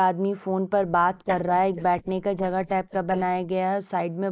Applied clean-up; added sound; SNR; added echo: neural mask model Resemble Enhance denoiser.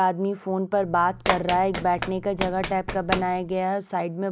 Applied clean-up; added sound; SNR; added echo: none; Run; 8 dB; none.